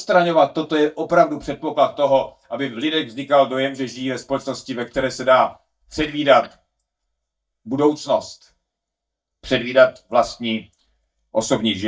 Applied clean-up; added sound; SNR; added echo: neural mask model DeepFilterNet 3.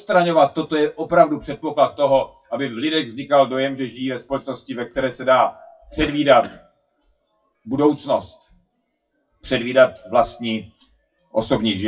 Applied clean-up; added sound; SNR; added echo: classical method WPE with log-MMSE.